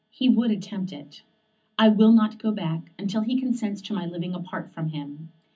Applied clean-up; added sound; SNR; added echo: none; none; none; reverberation time 0.4 s.